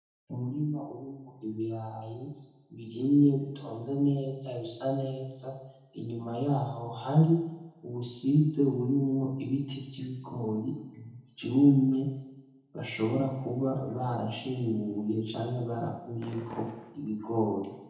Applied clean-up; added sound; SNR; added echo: none; Fireworks; 18 dB; reverberation time 0.9 s.